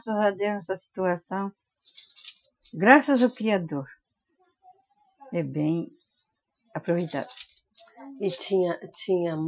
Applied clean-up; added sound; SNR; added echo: classical method Wiener filter.